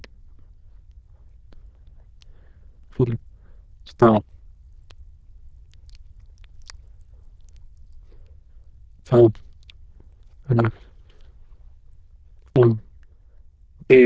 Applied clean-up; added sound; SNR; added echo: neural diffusion model UNIVERSE++.